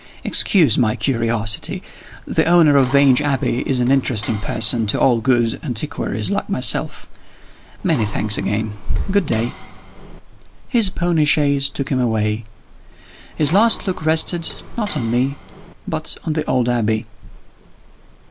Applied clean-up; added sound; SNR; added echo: none; Mechanisms; 17 dB; none.